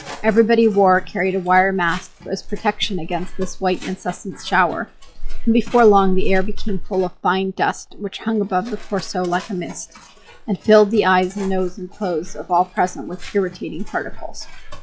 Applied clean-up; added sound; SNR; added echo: classical method log-MMSE.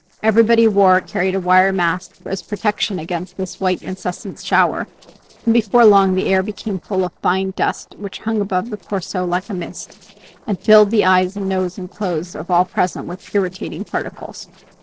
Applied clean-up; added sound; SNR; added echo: neural separator model SepFormer DNS4.